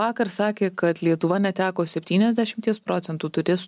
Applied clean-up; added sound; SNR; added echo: none; none; none; none.